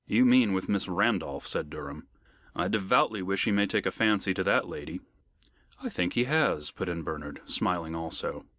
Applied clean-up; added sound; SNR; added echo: none; none; none; none.